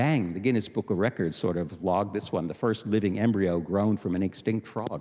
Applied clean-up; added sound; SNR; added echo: none; none; none; none.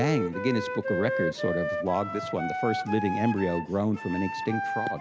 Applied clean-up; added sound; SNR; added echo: none; Wind instrument, woodwind instrument; 3 dB; none.